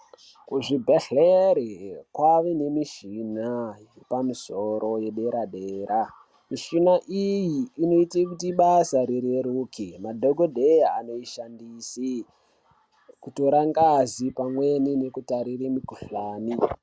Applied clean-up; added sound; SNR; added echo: none; none; none; none.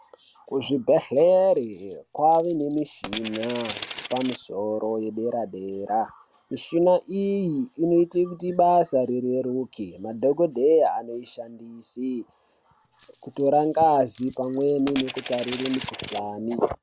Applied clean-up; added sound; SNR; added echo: none; Coin (dropping); 12 dB; none.